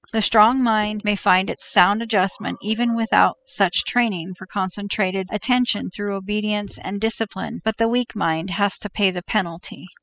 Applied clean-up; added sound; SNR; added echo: classical method spectral subtraction.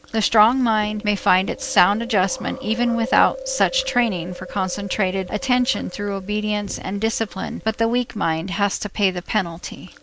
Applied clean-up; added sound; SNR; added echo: none; Chewing, mastication; 16 dB; none.